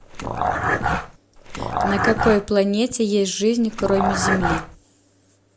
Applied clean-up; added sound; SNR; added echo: none; Dog; 1 dB; none.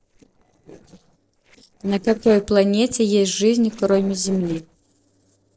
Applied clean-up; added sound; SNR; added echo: neural separator model SepFormer DNS4.